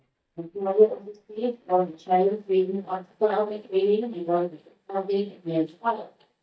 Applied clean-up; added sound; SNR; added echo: neural mask model DeepFilterNet 3.